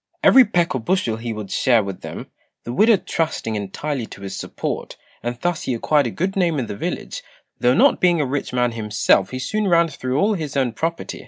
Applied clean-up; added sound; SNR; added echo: none; none; none; none.